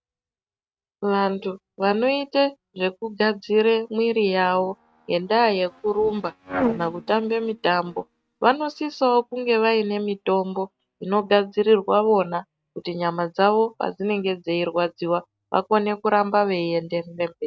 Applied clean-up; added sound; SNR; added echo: neural mask model RNNoise.